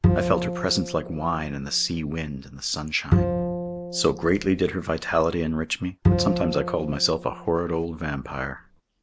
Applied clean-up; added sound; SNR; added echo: none; Bowed string instrument; 2 dB; none.